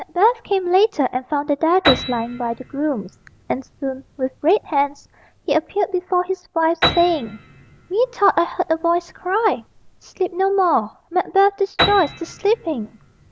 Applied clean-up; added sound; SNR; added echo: none; Piano; 10 dB; none.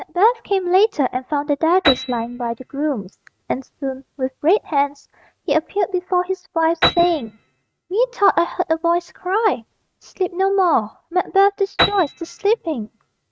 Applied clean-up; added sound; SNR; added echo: neural mask model RNNoise.